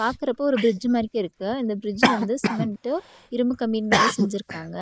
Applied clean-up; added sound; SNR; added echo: neural mask model Resemble Enhance denoiser.